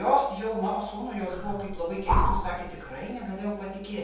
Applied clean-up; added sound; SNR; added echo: none; Breathing; -1 dB; reverberation time 0.3 s.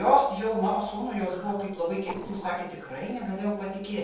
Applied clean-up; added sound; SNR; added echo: neural separator model SepFormer DNS4.